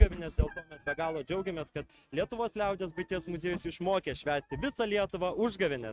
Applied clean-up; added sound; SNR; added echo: neural mask model RNNoise.